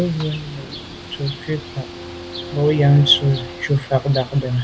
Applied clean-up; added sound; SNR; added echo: none; Bird + Bowed string instrument; 13 dB; none.